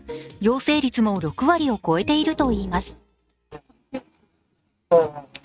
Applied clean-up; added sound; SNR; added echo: neural mask model RNNoise.